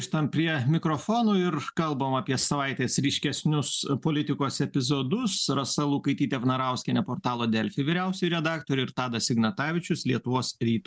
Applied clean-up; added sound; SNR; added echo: none; none; none; none.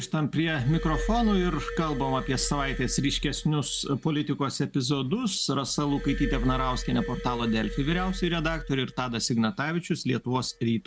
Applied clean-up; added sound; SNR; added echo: none; Glass; 9 dB; none.